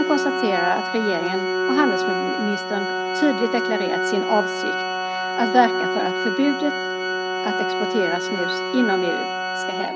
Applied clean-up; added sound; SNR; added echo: none; Organ; 0 dB; none.